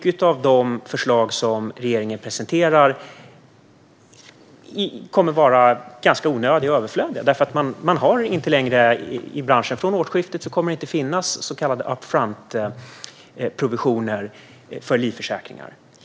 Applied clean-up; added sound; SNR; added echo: none; none; none; none.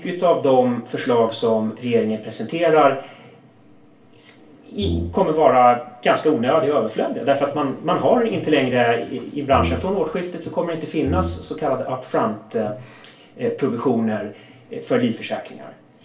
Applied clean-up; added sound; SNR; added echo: none; Brass instrument; 7 dB; reverberation time 0.3 s.